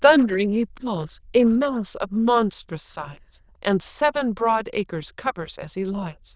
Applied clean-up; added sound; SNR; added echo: neural diffusion model UNIVERSE++.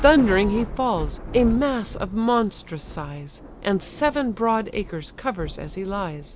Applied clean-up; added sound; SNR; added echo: none; Thunder / Rain + Printer; 11 dB; none.